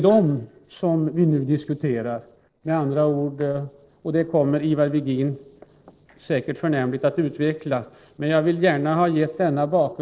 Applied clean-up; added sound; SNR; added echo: neural separator model SepFormer DNS4.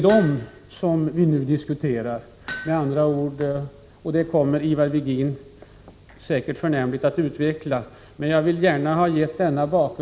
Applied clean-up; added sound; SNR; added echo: none; Hammer; 17 dB; none.